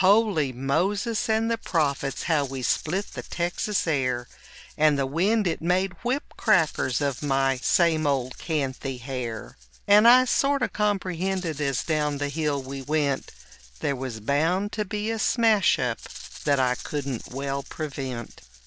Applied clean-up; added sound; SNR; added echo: none; Rattle (instrument); 19 dB; none.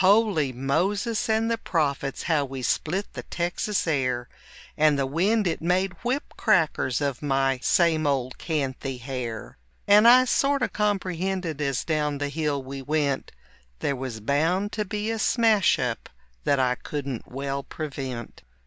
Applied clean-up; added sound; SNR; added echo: none; none; none; none.